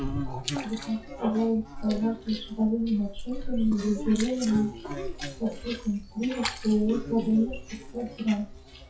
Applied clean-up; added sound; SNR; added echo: classical method WPE with log-MMSE.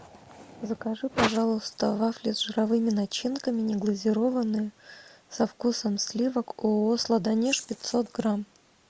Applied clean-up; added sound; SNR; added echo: none; none; none; none.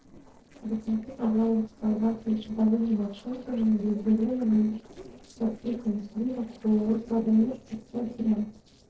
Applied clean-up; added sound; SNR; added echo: neural separator model SepFormer DNS4.